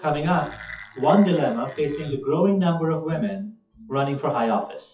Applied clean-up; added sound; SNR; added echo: classical method WPE with log-MMSE.